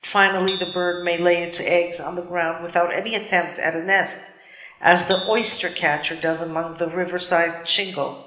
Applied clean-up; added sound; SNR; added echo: none; Bicycle bell; 16 dB; reverberation time 1.1 s.